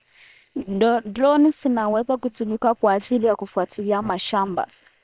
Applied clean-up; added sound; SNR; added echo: neural separator model SepFormer WHAM!.